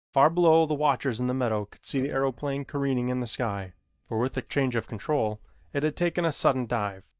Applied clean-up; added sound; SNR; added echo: neural mask model DeepFilterNet 3.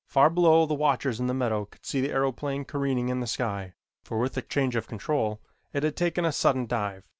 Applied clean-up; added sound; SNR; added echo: none; none; none; none.